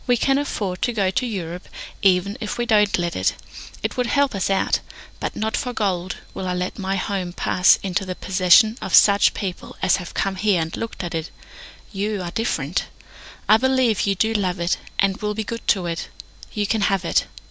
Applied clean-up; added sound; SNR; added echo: none; none; none; none.